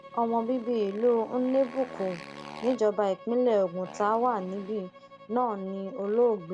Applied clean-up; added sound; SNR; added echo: none; Motorcycle + Bowed string instrument; 18 dB; none.